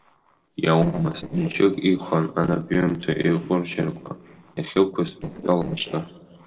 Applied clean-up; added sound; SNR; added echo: neural separator model SepFormer DNS4.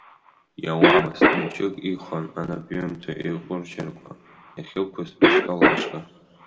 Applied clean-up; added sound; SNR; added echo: none; Cough; -5 dB; reverberation time 1.2 s.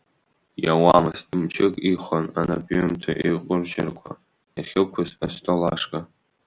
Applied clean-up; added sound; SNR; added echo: none; none; none; none.